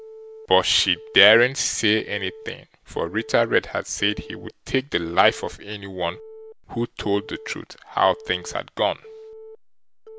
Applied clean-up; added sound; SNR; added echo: none; Telephone; 20 dB; none.